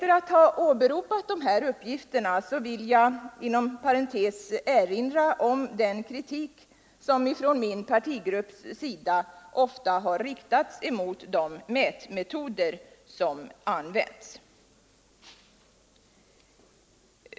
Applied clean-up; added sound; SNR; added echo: none; none; none; none.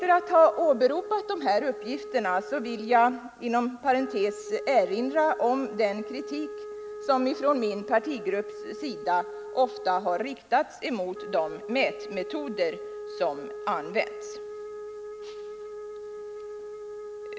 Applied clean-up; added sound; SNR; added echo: none; Wind instrument, woodwind instrument; 11 dB; none.